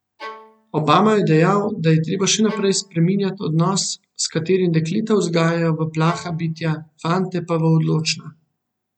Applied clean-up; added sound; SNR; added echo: none; Bowed string instrument; 19 dB; none.